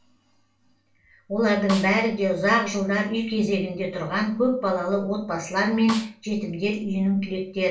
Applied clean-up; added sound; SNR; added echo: none; Snare drum; 11 dB; reverberation time 0.3 s.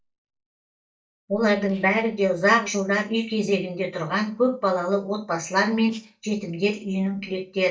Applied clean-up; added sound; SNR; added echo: neural mask model DeepFilterNet 3.